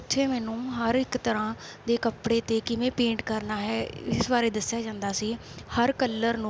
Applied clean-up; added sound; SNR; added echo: none; none; none; none.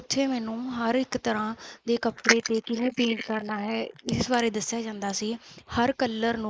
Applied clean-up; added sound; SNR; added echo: neural mask model Resemble Enhance denoiser.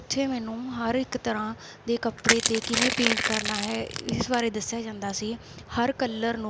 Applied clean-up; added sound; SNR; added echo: none; Crushing; 0 dB; none.